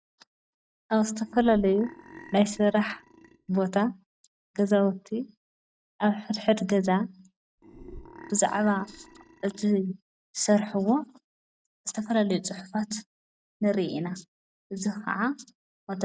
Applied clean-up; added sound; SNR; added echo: none; Burping, eructation; 19 dB; none.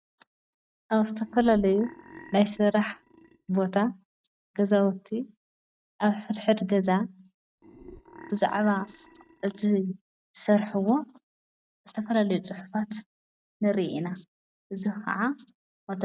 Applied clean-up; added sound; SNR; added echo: neural mask model RNNoise.